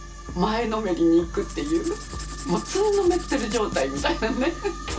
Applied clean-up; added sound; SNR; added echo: none; Writing; 15 dB; reverberation time 0.2 s.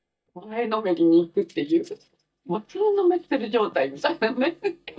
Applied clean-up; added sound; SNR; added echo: neural mask model DeepFilterNet 3.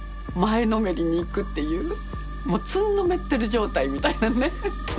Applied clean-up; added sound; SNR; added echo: none; none; none; none.